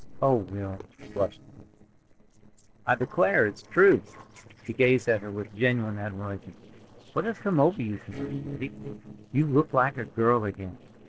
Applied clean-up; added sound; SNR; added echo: neural separator model SepFormer DNS4.